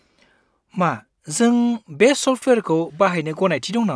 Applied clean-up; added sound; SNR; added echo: none; none; none; none.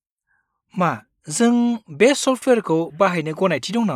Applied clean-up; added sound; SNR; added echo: neural mask model Resemble Enhance denoiser.